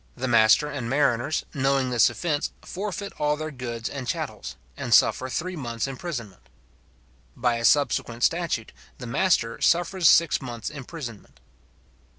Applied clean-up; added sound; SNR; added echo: none; none; none; none.